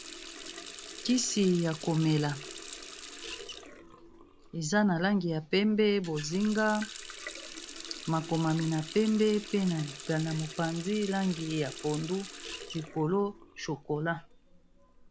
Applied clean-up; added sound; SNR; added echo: none; Water tap, faucet; 14 dB; none.